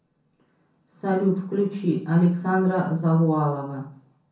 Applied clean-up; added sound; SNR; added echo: none; none; none; reverberation time 0.5 s.